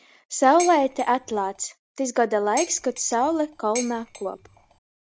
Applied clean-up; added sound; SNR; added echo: none; Dishes, pots, and pans; 14 dB; none.